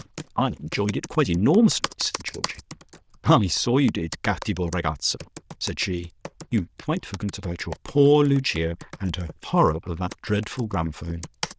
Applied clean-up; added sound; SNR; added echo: neural diffusion model UNIVERSE++.